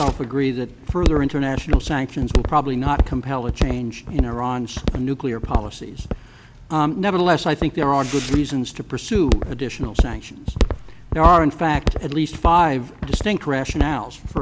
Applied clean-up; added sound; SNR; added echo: none; Walk, footsteps; 3 dB; none.